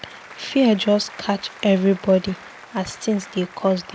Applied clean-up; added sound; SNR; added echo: none; Applause; 20 dB; none.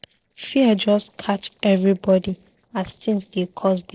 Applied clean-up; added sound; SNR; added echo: neural separator model SepFormer DNS4.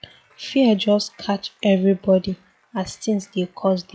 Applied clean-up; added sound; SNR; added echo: classical method log-MMSE.